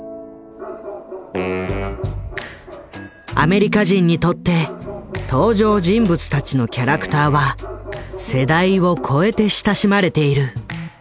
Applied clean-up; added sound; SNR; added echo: none; Bark; 16 dB; none.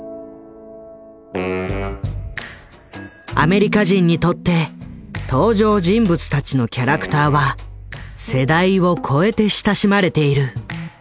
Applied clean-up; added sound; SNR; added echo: none; none; none; none.